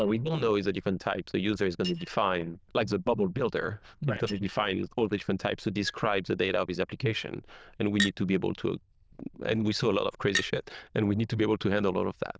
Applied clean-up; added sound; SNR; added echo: neural diffusion model UNIVERSE++.